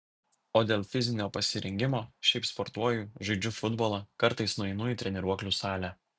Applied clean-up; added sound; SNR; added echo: none; none; none; none.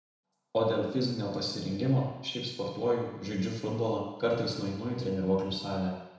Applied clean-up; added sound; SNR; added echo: none; none; none; reverberation time 1.0 s.